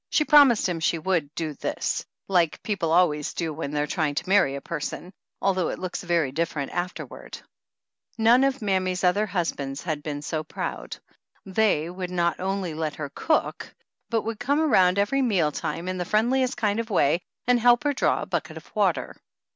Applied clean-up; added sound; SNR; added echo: none; none; none; none.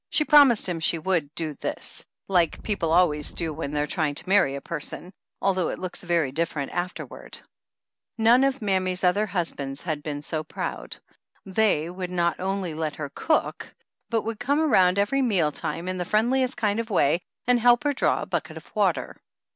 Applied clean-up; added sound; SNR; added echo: none; Wind; 15 dB; none.